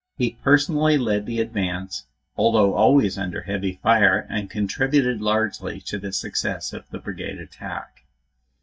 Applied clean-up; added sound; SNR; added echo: neural mask model DeepFilterNet 3.